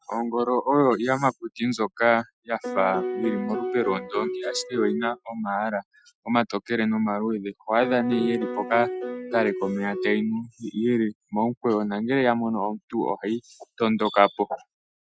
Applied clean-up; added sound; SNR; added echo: classical method Wiener filter.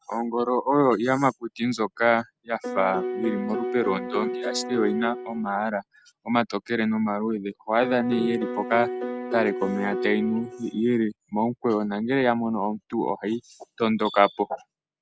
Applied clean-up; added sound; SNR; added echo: none; Piano; 5 dB; none.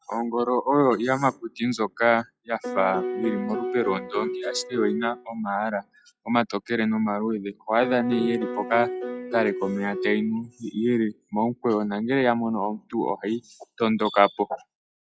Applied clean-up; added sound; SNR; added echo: classical method log-MMSE.